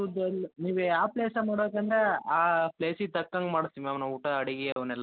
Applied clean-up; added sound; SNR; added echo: none; none; none; none.